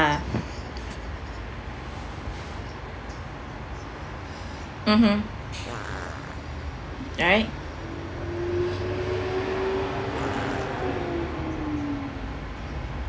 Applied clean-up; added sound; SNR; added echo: none; Fart; 12 dB; none.